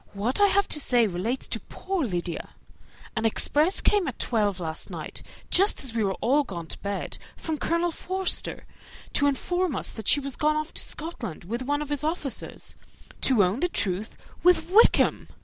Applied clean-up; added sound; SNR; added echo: none; none; none; none.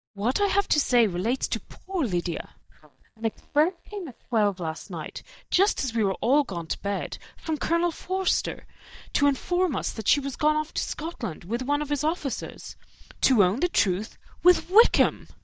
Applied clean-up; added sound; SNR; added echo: neural mask model DeepFilterNet 3.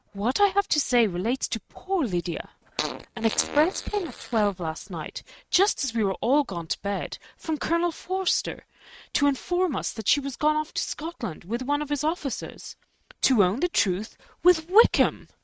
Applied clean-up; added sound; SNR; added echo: neural mask model RNNoise.